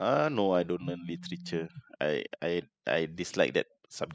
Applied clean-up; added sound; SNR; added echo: classical method spectral subtraction.